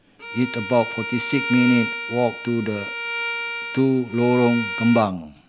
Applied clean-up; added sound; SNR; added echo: none; Bowed string instrument; 8 dB; none.